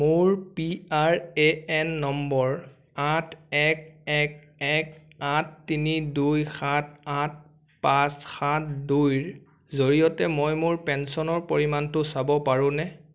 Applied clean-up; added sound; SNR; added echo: none; none; none; none.